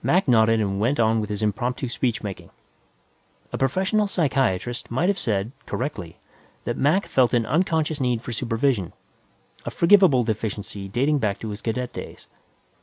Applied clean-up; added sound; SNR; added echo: none; none; none; none.